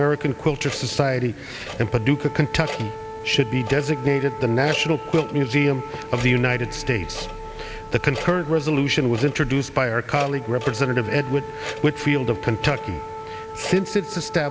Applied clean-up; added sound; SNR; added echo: none; Wind instrument, woodwind instrument + Clock; 12 dB; none.